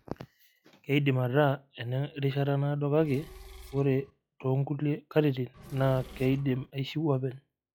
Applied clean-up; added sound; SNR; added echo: classical method log-MMSE.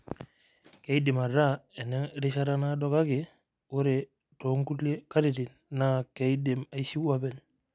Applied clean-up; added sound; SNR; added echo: none; none; none; none.